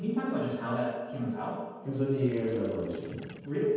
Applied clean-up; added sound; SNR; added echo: none; Gurgling / Liquid; 16 dB; reverberation time 1.2 s.